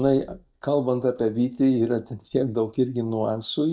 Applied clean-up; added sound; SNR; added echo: neural mask model DeepFilterNet 3.